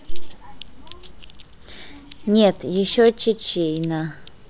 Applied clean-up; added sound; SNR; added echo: none; none; none; none.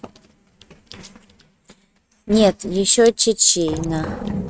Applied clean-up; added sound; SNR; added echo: neural mask model RNNoise.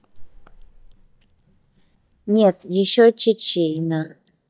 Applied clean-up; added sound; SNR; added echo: neural mask model DeepFilterNet 3.